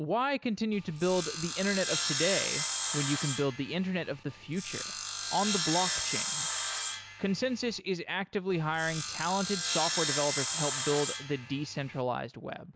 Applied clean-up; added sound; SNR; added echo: none; Sawing; 2 dB; none.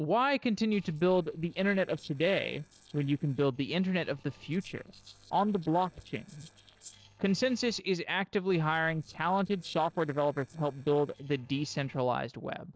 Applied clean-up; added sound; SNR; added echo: neural separator model SepFormer DNS4.